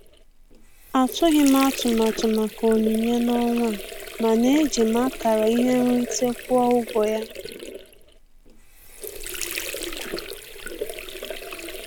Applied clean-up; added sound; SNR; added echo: none; Sink (filling or washing) / Water; 11 dB; none.